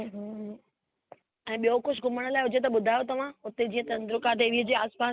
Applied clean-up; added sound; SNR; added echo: none; none; none; none.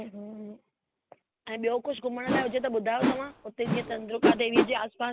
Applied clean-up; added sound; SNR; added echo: none; Whoosh, swoosh, swish; -2 dB; none.